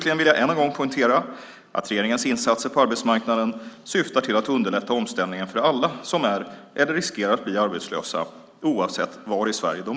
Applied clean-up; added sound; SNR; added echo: none; none; none; none.